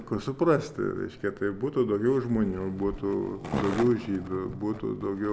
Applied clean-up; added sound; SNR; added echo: none; Skateboard; 13 dB; none.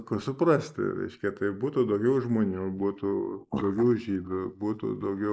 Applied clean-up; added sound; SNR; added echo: neural mask model Resemble Enhance denoiser.